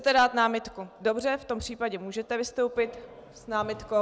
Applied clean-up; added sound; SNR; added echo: none; none; none; none.